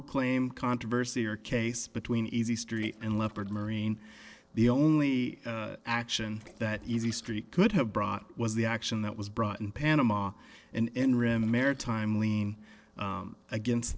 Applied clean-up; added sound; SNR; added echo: neural separator model SepFormer DNS4.